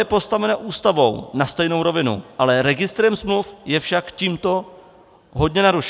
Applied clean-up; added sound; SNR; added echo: none; none; none; none.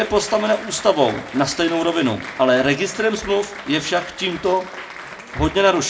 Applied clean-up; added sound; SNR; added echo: none; Applause; 15 dB; reverberation time 0.4 s.